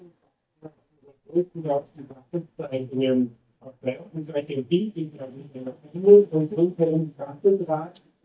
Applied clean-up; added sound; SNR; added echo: neural mask model DeepFilterNet 3.